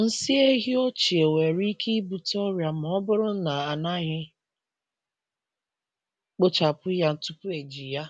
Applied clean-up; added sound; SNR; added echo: none; none; none; none.